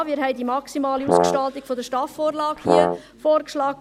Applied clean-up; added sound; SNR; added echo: none; Brass instrument; -3 dB; none.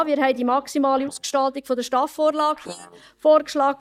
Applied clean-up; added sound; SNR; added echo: neural mask model DeepFilterNet 3.